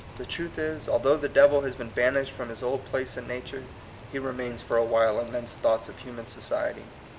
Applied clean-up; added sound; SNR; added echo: none; Rain; 16 dB; none.